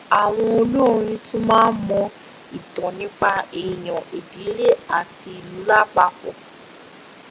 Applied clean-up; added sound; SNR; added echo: none; none; none; none.